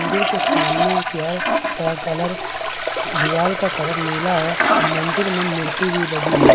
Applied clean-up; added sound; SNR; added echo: none; Toilet flush; -5 dB; none.